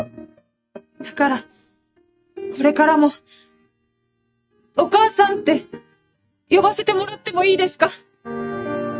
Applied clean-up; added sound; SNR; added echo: neural mask model RNNoise.